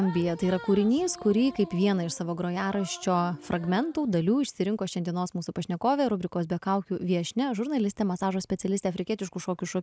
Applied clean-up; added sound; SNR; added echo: none; none; none; none.